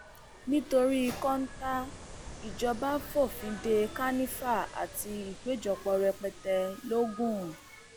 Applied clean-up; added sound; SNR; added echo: none; Ocean; 15 dB; none.